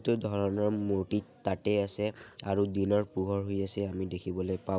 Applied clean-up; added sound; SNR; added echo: none; none; none; none.